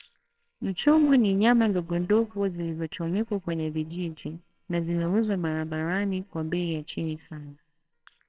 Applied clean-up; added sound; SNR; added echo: neural separator model SepFormer WHAMR!.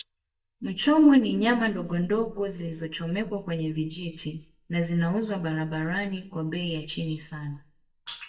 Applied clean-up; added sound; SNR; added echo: neural mask model DeepFilterNet 3.